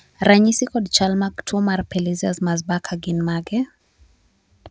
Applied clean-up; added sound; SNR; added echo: none; none; none; none.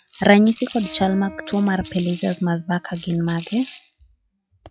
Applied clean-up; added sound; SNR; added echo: classical method log-MMSE.